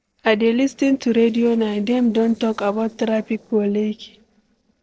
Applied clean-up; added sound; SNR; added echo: neural separator model SepFormer DNS4.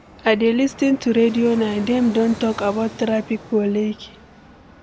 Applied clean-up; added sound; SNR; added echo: none; Fixed-wing aircraft, airplane; 18 dB; none.